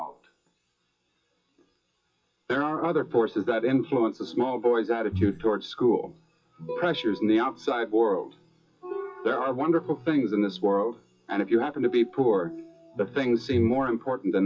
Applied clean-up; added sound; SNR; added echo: classical method WPE with log-MMSE.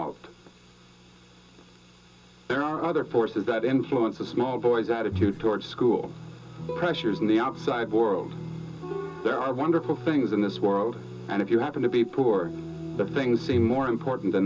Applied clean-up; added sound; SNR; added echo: none; Breathing; 6 dB; reverberation time 0.2 s.